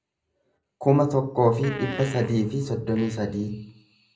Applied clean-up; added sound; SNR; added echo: none; Fart; 14 dB; reverberation time 0.5 s.